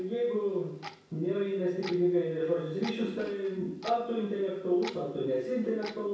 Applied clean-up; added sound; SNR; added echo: none; Clock; 19 dB; reverberation time 0.7 s.